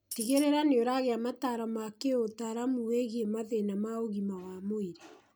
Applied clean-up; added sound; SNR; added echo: none; Tambourine; 8 dB; none.